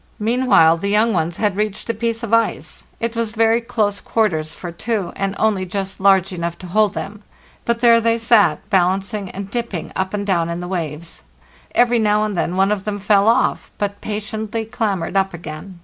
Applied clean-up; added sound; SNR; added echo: none; none; none; none.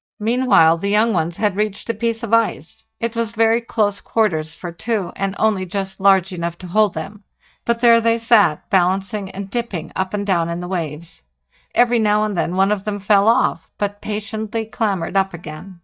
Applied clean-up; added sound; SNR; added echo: neural mask model DeepFilterNet 3.